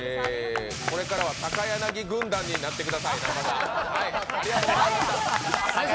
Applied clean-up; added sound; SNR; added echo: none; Rain; 8 dB; none.